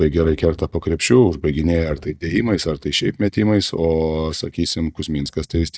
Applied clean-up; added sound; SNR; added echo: neural mask model DeepFilterNet 3.